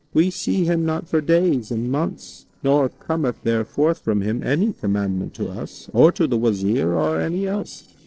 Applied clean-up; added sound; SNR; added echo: neural separator model SepFormer DNS4.